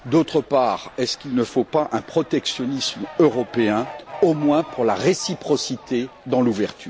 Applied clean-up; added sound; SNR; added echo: none; Fowl; 19 dB; none.